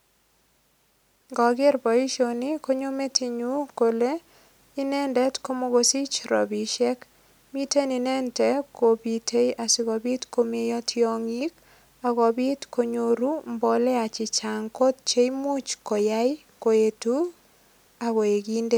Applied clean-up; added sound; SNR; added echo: none; none; none; none.